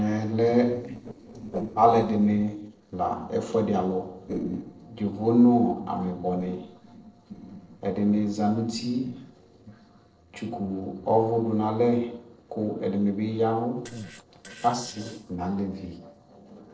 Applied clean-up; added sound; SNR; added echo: neural separator model SepFormer DNS4.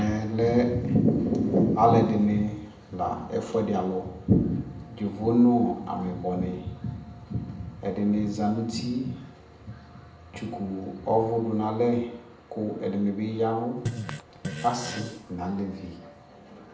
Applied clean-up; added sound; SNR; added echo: none; Fart; 9 dB; reverberation time 0.7 s.